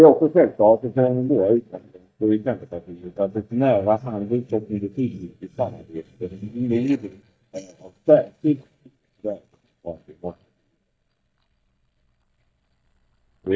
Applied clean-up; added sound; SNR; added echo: neural mask model DeepFilterNet 3.